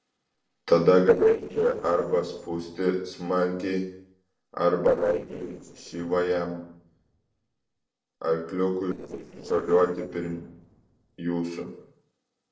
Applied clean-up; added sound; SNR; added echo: neural separator model SepFormer DNS4.